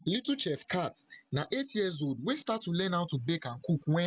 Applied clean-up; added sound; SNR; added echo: none; none; none; none.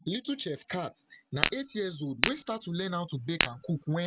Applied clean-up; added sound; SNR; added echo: none; Tap / Glass; 0 dB; none.